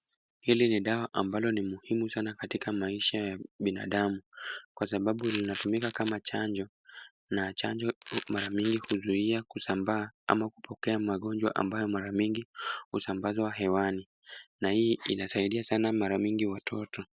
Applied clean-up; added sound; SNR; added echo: none; Camera; 4 dB; none.